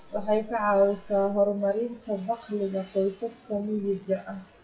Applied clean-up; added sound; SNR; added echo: classical method WPE with log-MMSE.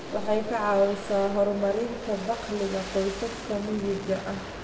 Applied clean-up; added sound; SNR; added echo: none; Aircraft; 10 dB; reverberation time 0.7 s.